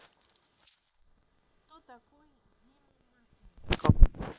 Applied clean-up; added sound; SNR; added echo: neural mask model Resemble Enhance denoiser.